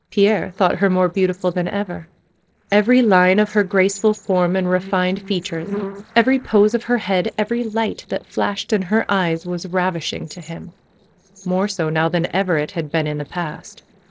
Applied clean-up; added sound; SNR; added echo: neural separator model SepFormer DNS4.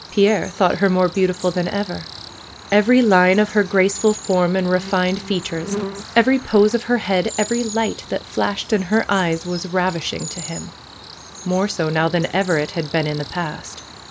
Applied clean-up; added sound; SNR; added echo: none; Cricket; 15 dB; none.